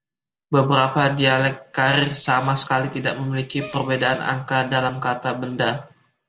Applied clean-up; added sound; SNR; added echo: none; Gasp; 19 dB; none.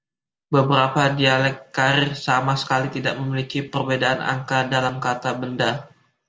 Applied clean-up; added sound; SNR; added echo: none; none; none; none.